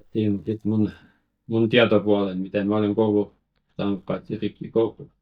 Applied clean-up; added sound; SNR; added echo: neural mask model DeepFilterNet 3.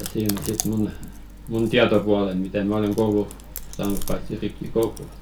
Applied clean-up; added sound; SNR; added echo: none; Chewing, mastication; 10 dB; none.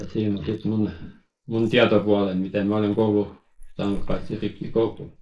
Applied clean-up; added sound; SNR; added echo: neural mask model Resemble Enhance denoiser.